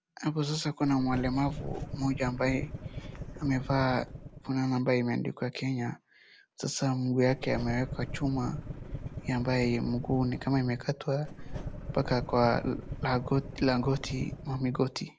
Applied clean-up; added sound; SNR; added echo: none; Engine starting / Car; 9 dB; none.